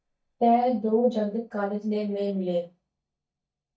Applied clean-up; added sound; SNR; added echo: neural mask model DeepFilterNet 3.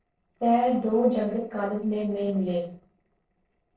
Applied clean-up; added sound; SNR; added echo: neural separator model SepFormer DNS4.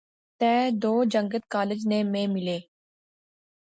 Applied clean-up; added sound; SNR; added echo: none; none; none; none.